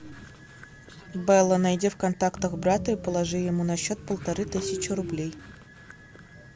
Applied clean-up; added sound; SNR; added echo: none; Train; 13 dB; none.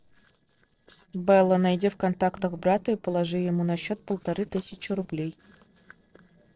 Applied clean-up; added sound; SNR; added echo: neural separator model SepFormer DNS4.